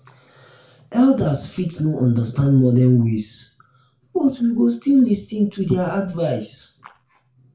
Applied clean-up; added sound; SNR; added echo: none; none; none; reverberation time 0.3 s.